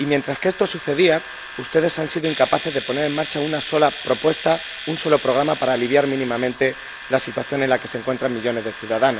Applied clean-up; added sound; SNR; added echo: none; Domestic sounds, home sounds; 11 dB; none.